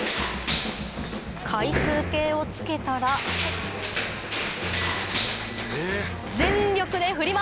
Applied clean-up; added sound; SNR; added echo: none; Crushing; 1 dB; none.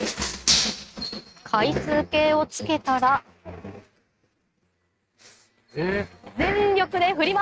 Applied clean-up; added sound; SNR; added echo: neural mask model RNNoise.